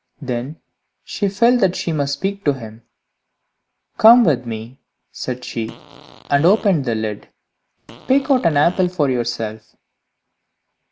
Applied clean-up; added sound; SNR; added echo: none; Fart; 20 dB; none.